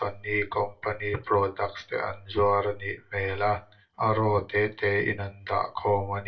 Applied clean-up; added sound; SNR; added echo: none; none; none; reverberation time 0.2 s.